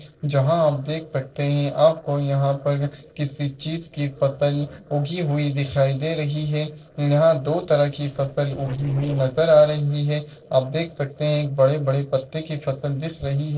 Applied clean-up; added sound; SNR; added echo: neural separator model SepFormer DNS4.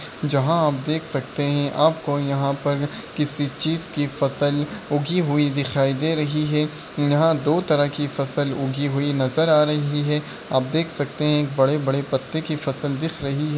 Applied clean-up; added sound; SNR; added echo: none; none; none; none.